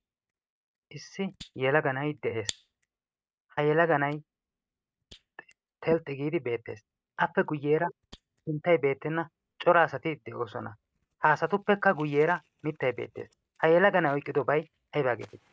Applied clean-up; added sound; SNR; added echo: neural mask model RNNoise.